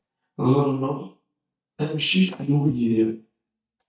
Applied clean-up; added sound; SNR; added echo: neural mask model DeepFilterNet 3.